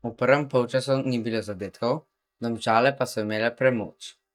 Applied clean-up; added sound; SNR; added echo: neural mask model DeepFilterNet 3.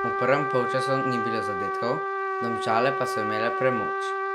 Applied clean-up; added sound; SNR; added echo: none; Trumpet; -1 dB; none.